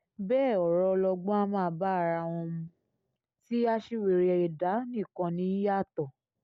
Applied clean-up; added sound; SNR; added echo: none; none; none; none.